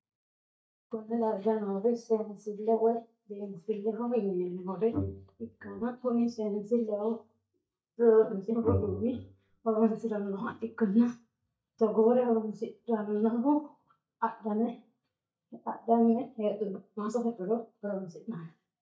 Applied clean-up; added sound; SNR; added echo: neural mask model DeepFilterNet 3.